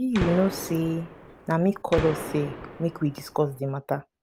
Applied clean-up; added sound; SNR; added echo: none; Gunshot, gunfire; 9 dB; none.